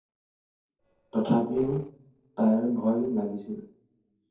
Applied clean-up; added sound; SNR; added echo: neural separator model SepFormer DNS4.